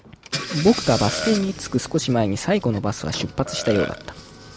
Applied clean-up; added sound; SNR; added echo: none; Engine / Car + Burping, eructation; 9 dB; none.